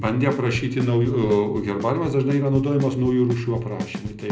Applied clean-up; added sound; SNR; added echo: none; Bass drum / Snare drum / Drum kit; 13 dB; reverberation time 0.5 s.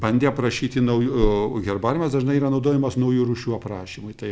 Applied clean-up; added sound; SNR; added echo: none; none; none; none.